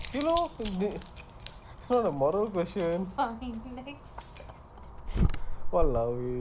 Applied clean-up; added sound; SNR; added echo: none; Keys jangling; 2 dB; none.